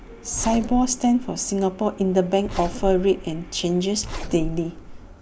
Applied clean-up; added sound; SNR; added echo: none; Zipper (clothing); 9 dB; none.